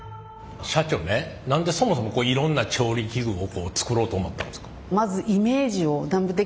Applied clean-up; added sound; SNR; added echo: none; none; none; none.